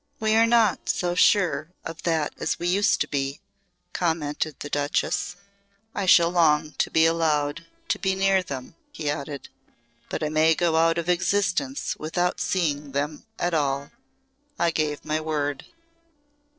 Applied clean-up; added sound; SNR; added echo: neural separator model SepFormer DNS4.